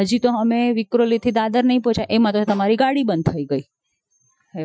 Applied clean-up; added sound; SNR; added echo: classical method Wiener filter.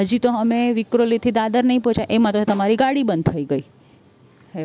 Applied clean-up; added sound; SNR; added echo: none; Snare drum; 18 dB; none.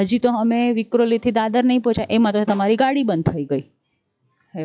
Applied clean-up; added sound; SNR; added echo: classical method log-MMSE.